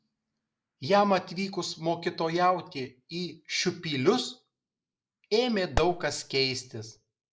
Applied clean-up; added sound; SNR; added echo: neural mask model Resemble Enhance denoiser.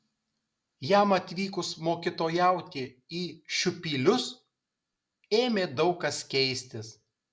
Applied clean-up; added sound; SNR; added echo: none; none; none; none.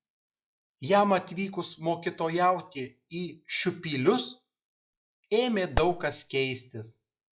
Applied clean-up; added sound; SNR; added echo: classical method log-MMSE.